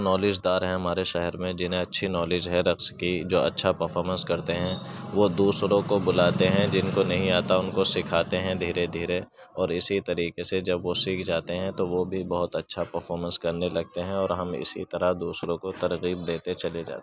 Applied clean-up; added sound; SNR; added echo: none; none; none; none.